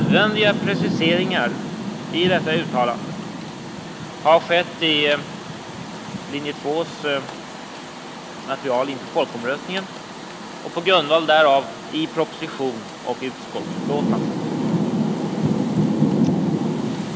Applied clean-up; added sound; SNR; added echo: none; Rain; 2 dB; none.